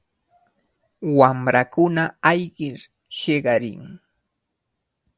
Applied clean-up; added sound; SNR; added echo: none; none; none; none.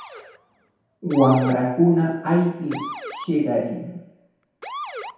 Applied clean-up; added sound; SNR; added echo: none; Motor vehicle (road) / Siren; 13 dB; reverberation time 0.8 s.